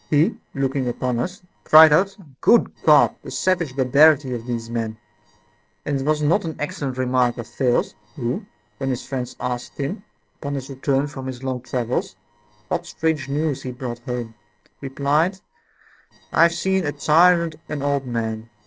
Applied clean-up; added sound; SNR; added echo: neural separator model SepFormer DNS4.